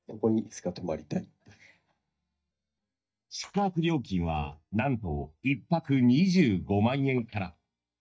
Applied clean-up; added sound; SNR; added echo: neural mask model DeepFilterNet 3.